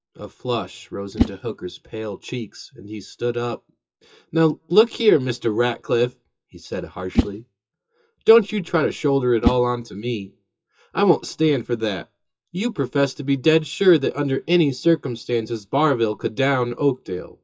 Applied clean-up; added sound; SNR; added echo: classical method WPE with log-MMSE.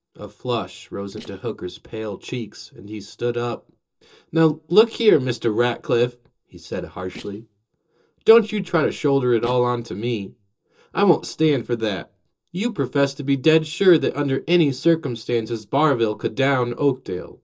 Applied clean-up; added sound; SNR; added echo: neural separator model SepFormer DNS4.